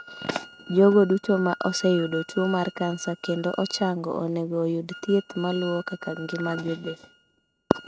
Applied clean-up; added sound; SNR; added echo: neural mask model RNNoise.